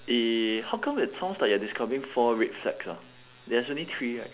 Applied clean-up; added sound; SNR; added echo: none; none; none; none.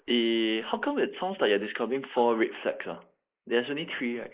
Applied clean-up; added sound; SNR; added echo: neural mask model Resemble Enhance denoiser.